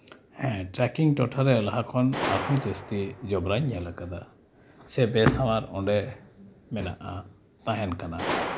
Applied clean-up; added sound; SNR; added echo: none; Gunshot, gunfire; 11 dB; none.